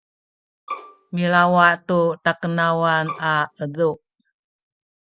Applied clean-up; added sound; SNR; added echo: none; Bowed string instrument; 14 dB; none.